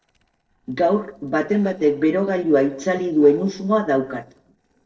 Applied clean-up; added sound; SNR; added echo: neural separator model SepFormer DNS4.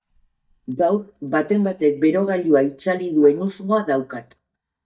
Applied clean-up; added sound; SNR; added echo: neural mask model DeepFilterNet 3.